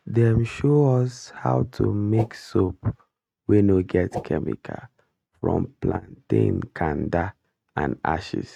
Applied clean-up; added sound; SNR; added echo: neural mask model RNNoise.